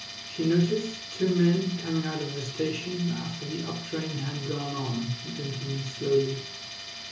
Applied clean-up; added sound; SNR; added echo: none; Tools; 11 dB; reverberation time 0.8 s.